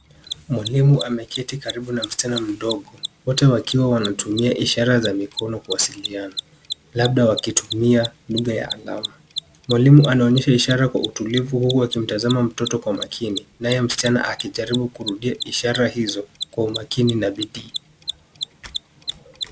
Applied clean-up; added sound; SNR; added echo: none; Mechanisms; 13 dB; none.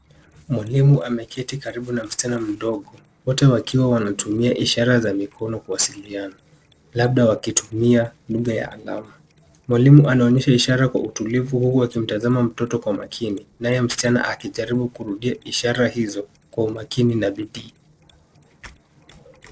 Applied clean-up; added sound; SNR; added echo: neural separator model SepFormer DNS4.